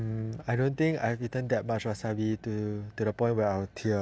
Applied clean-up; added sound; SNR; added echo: none; none; none; none.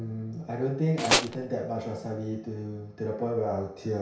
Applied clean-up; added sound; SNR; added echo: none; Tools; -5 dB; reverberation time 0.6 s.